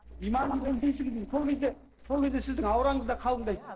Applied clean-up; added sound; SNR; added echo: neural separator model SepFormer DNS4.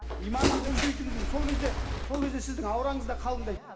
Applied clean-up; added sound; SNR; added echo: none; Bird; -2 dB; reverberation time 1.5 s.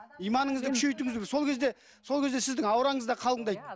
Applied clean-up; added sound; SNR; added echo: none; none; none; none.